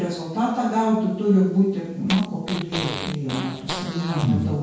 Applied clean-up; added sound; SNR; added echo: none; Fart; 9 dB; reverberation time 0.6 s.